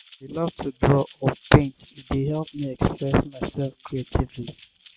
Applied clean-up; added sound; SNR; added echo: none; Rattle (instrument); 17 dB; none.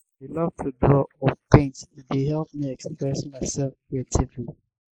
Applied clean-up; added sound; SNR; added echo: neural mask model Resemble Enhance denoiser.